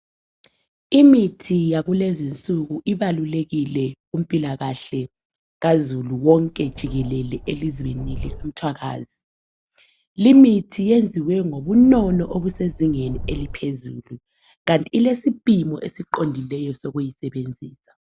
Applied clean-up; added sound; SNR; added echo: none; Subway, metro, underground; 12 dB; none.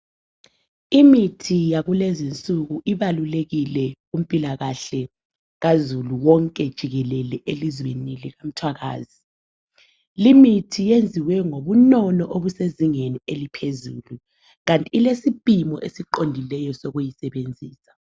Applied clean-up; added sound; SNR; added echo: none; none; none; none.